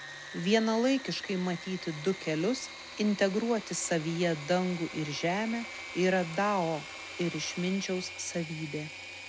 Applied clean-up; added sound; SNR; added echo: none; Engine / Mechanisms; 12 dB; none.